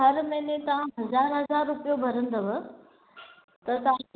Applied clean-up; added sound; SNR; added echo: none; none; none; none.